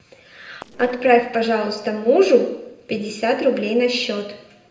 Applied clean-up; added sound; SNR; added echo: neural separator model SepFormer DNS4.